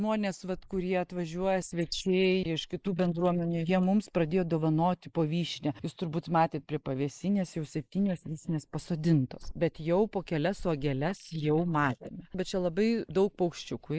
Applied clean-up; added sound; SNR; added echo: neural mask model Resemble Enhance denoiser.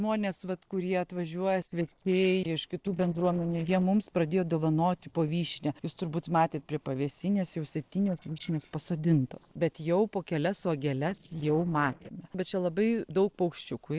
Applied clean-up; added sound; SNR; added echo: neural separator model SepFormer DNS4.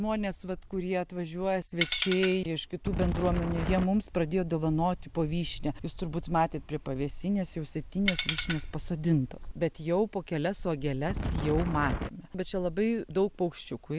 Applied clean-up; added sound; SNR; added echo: none; Tools + Wind; 1 dB; none.